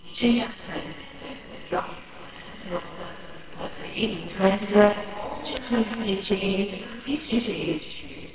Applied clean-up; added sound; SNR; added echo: neural separator model SepFormer WHAMR!.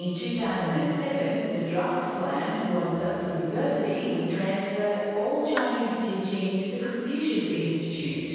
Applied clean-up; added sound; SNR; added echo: none; Clapping; 13 dB; reverberation time 2.2 s.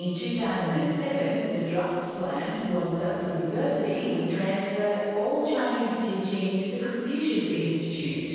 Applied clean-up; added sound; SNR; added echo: neural separator model SepFormer DNS4.